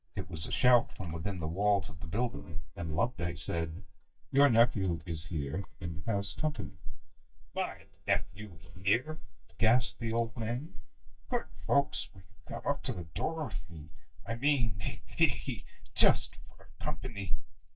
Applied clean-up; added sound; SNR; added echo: neural mask model DeepFilterNet 3.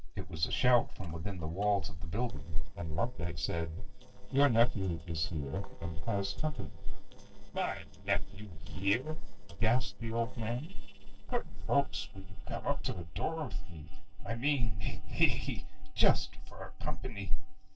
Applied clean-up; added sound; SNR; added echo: neural separator model SepFormer DNS4.